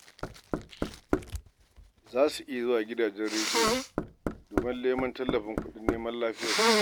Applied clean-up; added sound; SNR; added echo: none; Sneeze + Knock; -1 dB; none.